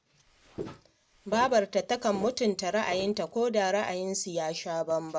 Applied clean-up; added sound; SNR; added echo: none; Walk, footsteps; 15 dB; none.